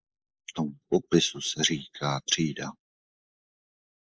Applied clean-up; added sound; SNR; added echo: neural mask model Resemble Enhance denoiser.